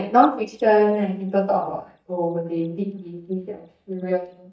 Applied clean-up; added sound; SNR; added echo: neural mask model DeepFilterNet 3.